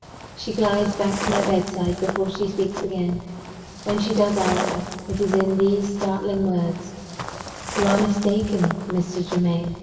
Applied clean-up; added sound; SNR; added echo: none; Walk, footsteps; 8 dB; reverberation time 2.8 s.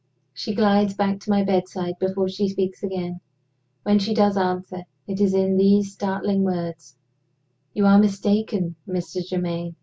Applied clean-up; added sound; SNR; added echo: none; none; none; none.